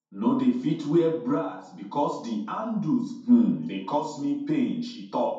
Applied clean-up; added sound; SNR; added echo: none; none; none; reverberation time 0.6 s.